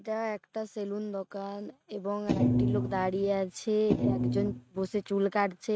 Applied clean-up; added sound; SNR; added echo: neural mask model RNNoise.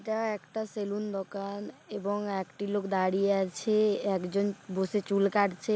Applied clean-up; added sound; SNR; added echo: none; none; none; none.